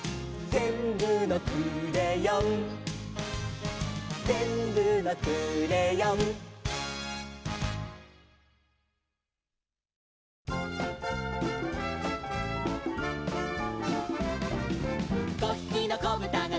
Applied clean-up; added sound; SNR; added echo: none; none; none; none.